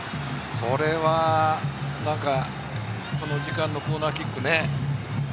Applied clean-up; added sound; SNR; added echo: none; none; none; none.